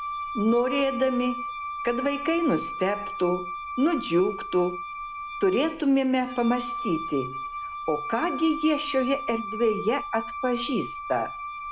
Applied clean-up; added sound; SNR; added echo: none; Wind instrument, woodwind instrument; 8 dB; none.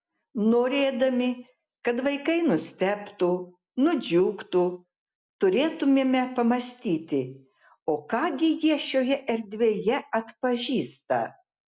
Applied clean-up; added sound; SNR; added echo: none; none; none; none.